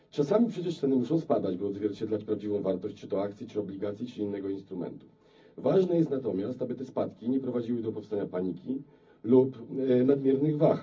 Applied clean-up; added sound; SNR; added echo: none; none; none; reverberation time 0.4 s.